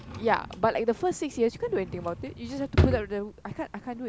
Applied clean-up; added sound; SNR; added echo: none; Drawer open or close; 4 dB; none.